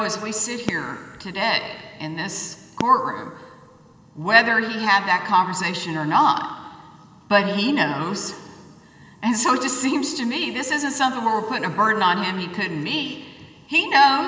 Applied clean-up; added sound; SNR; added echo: none; Fireworks; 15 dB; reverberation time 2.2 s.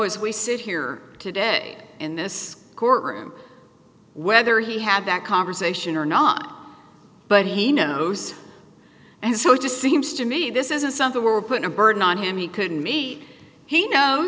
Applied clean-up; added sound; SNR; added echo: none; none; none; none.